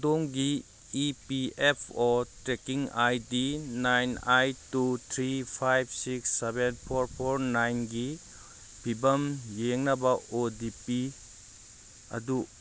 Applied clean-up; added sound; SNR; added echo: none; none; none; none.